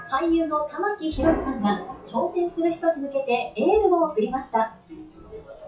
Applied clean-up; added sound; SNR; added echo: classical method WPE with log-MMSE.